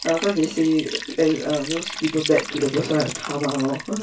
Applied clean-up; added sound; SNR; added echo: none; Liquid; 10 dB; reverberation time 0.2 s.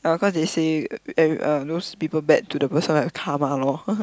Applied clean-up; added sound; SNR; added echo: none; none; none; none.